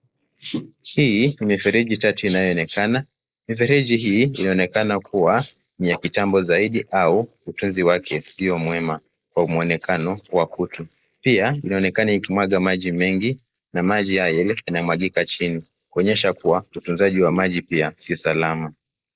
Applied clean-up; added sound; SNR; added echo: neural mask model Resemble Enhance denoiser.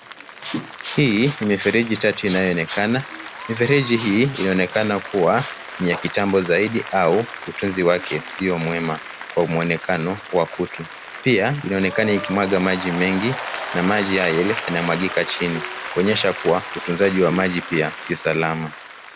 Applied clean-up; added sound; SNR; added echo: none; Applause; 12 dB; none.